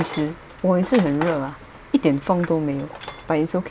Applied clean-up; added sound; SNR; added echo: none; Tools; 14 dB; none.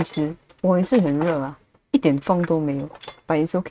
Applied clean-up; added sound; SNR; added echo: neural mask model RNNoise.